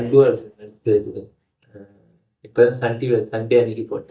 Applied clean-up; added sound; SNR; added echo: neural mask model DeepFilterNet 3.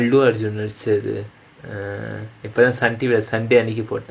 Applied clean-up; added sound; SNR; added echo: none; none; none; none.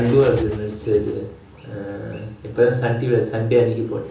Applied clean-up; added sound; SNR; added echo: none; Bird; 17 dB; reverberation time 1.2 s.